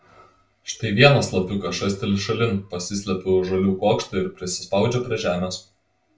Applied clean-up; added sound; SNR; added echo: none; none; none; reverberation time 0.2 s.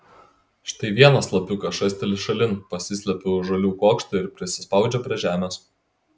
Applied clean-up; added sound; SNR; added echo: none; none; none; none.